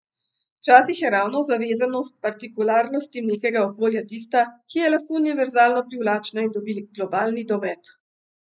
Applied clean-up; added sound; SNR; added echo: neural mask model Resemble Enhance denoiser.